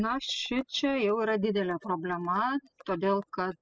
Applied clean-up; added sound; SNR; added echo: classical method spectral subtraction.